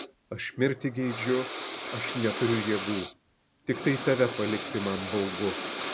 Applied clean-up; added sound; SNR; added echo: none; Breathing; -4 dB; none.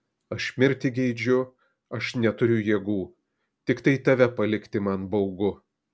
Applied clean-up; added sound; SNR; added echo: none; none; none; none.